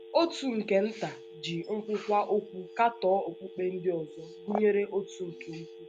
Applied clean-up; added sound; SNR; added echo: none; Telephone; 17 dB; none.